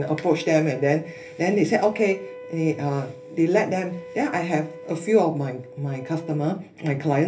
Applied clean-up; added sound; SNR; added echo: none; Wind instrument, woodwind instrument; 17 dB; reverberation time 0.3 s.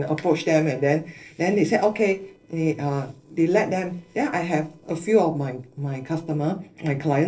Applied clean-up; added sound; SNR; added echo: neural separator model SepFormer DNS4.